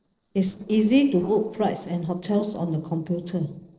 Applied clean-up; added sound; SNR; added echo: neural separator model SepFormer DNS4.